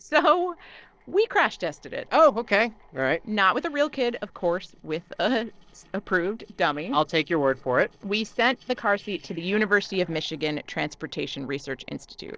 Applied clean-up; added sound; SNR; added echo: neural separator model SepFormer DNS4.